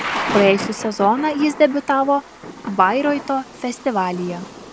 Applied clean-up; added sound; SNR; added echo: none; Thunder / Rain; 10 dB; none.